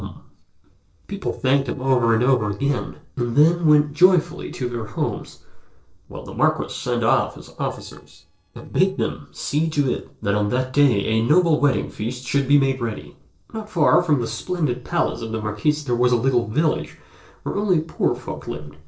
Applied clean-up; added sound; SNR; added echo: neural separator model SepFormer DNS4.